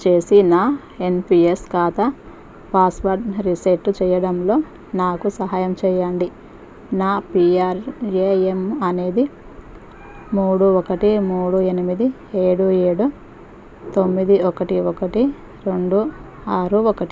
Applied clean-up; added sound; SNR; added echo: none; none; none; none.